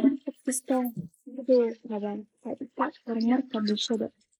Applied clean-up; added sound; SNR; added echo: neural mask model Resemble Enhance denoiser.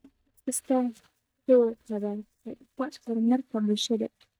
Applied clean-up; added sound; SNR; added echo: neural mask model DeepFilterNet 3.